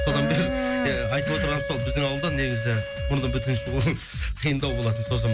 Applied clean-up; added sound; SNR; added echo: none; Wind instrument, woodwind instrument; 7 dB; none.